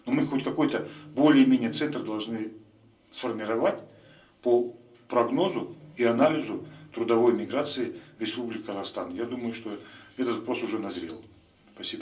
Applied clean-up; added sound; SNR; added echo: none; none; none; reverberation time 0.3 s.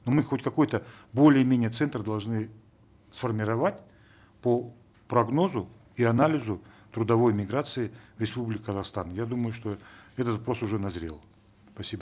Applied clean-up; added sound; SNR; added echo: none; none; none; none.